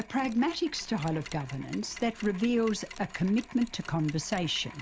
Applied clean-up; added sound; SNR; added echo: none; Mechanisms; 16 dB; none.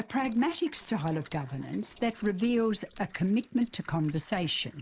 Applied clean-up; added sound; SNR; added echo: neural mask model Resemble Enhance denoiser.